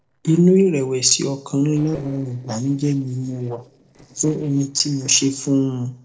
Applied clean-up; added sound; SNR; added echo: neural separator model SepFormer DNS4.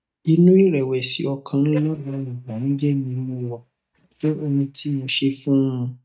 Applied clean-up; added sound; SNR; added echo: neural mask model DeepFilterNet 3.